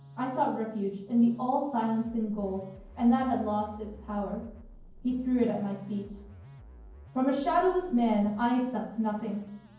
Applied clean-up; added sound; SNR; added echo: none; Musical instrument; 20 dB; reverberation time 0.9 s.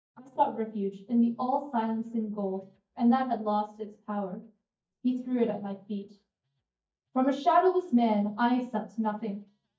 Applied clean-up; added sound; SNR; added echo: neural mask model DeepFilterNet 3.